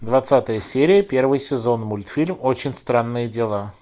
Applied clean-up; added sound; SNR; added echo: none; none; none; none.